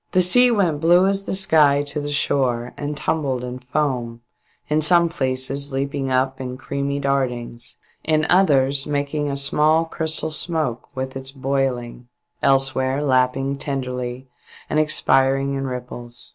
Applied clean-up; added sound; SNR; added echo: none; none; none; none.